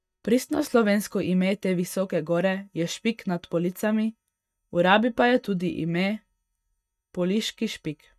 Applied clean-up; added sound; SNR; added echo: neural mask model DeepFilterNet 3.